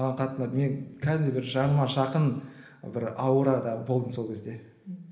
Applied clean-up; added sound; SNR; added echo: none; none; none; reverberation time 1.1 s.